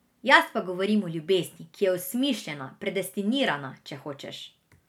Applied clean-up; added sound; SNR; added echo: none; none; none; none.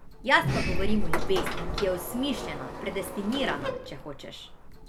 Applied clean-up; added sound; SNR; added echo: none; Sliding door; -1 dB; none.